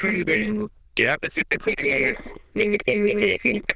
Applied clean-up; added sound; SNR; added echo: neural diffusion model UNIVERSE++.